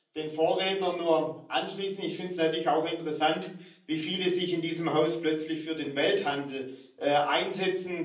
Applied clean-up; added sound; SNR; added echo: none; none; none; reverberation time 0.6 s.